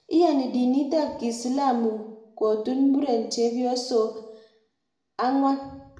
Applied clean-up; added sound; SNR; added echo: none; none; none; reverberation time 0.8 s.